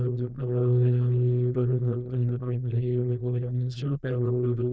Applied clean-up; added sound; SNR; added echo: neural diffusion model UNIVERSE++.